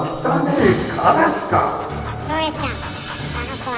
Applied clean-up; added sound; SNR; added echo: none; Dog; 18 dB; none.